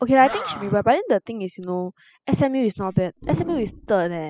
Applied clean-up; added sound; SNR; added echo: classical method spectral subtraction.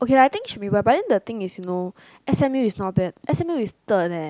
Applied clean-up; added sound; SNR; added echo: none; none; none; none.